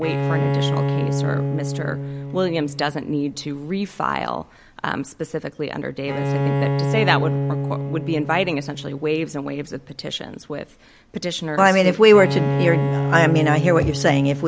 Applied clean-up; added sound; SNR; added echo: none; Bowed string instrument; 3 dB; none.